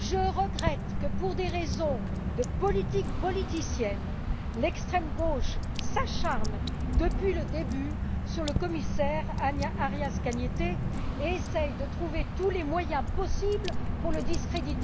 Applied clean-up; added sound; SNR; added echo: none; Drip / Water; -3 dB; none.